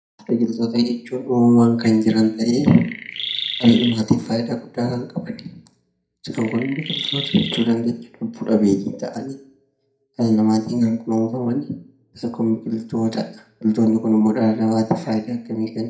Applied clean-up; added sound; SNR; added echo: none; Chirp, tweet; 8 dB; reverberation time 0.4 s.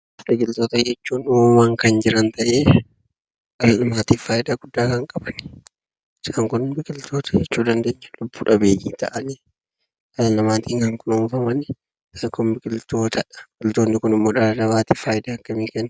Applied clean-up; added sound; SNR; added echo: none; none; none; none.